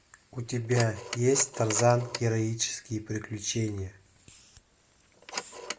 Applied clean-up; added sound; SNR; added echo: none; Telephone; 13 dB; none.